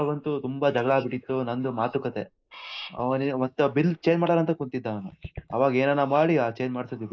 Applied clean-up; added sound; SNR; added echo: neural mask model Resemble Enhance denoiser.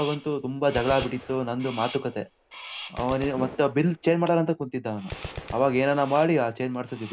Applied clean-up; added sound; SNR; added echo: none; Gunshot, gunfire + Crow; 15 dB; none.